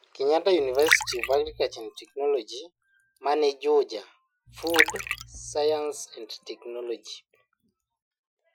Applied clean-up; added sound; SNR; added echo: classical method Wiener filter.